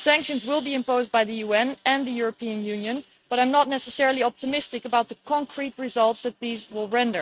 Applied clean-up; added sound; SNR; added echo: neural mask model RNNoise.